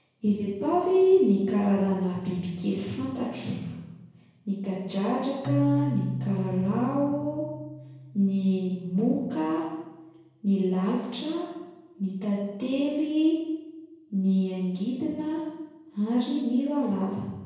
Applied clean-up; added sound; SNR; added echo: none; Keyboard (musical); 13 dB; reverberation time 1.0 s.